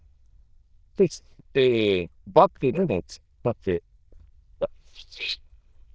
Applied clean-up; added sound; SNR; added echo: neural diffusion model UNIVERSE++.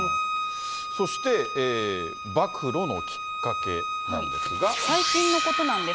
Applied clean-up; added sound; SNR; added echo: none; Bowed string instrument; 2 dB; none.